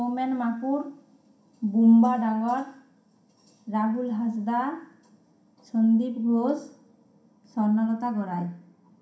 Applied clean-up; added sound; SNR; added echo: none; none; none; reverberation time 0.5 s.